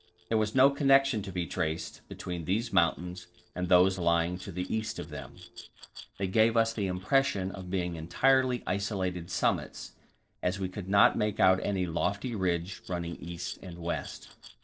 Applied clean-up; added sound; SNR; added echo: neural separator model SepFormer DNS4.